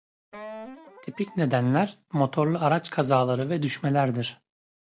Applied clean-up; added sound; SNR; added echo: none; Wind instrument, woodwind instrument; 17 dB; none.